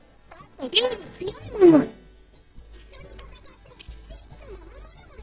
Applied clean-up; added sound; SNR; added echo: neural mask model DeepFilterNet 3.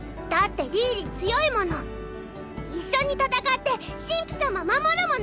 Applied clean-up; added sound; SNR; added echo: none; Vehicle; 20 dB; none.